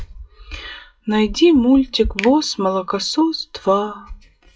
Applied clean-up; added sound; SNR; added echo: classical method WPE with log-MMSE.